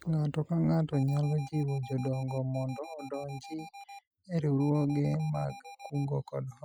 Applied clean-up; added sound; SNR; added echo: classical method Wiener filter.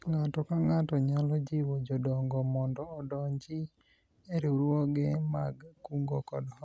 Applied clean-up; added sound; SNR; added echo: none; none; none; none.